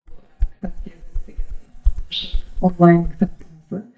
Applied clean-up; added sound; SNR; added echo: neural mask model DeepFilterNet 3.